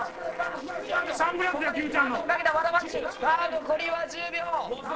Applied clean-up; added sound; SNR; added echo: neural separator model SepFormer DNS4.